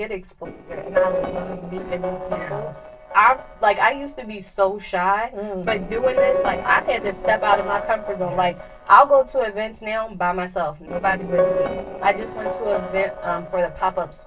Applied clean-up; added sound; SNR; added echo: neural separator model SepFormer DNS4.